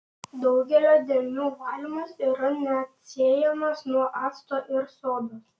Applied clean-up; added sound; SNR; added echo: none; none; none; none.